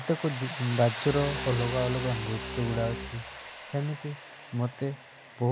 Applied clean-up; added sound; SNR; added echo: none; Tools + Bowed string instrument; 7 dB; none.